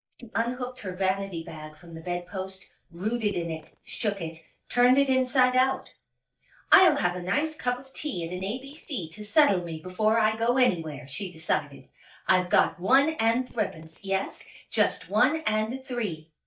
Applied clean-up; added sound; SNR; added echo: neural mask model DeepFilterNet 3.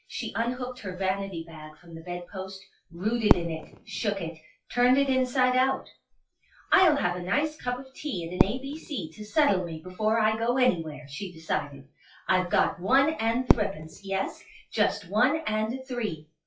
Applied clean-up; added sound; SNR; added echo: classical method WPE with log-MMSE.